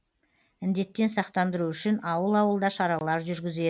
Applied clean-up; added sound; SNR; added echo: none; none; none; none.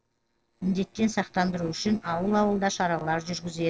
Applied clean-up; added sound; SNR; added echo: neural separator model SepFormer DNS4.